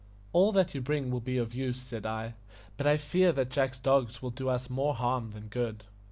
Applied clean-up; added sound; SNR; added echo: none; none; none; none.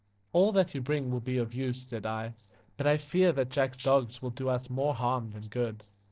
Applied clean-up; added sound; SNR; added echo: neural separator model SepFormer DNS4.